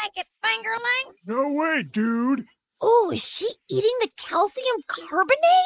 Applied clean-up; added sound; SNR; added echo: neural mask model Resemble Enhance denoiser.